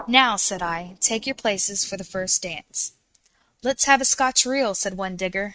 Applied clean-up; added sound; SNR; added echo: neural mask model RNNoise.